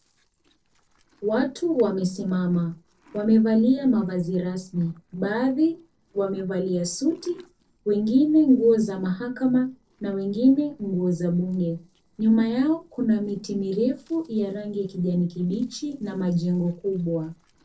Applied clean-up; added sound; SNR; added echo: neural separator model SepFormer DNS4.